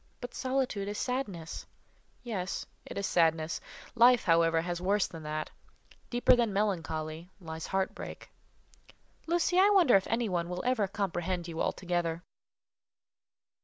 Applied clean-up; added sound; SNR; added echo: none; none; none; none.